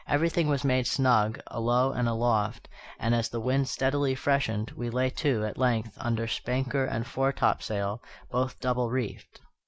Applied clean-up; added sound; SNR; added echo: none; none; none; none.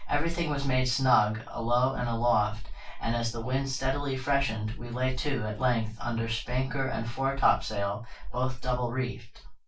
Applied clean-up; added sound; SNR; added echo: none; none; none; reverberation time 0.2 s.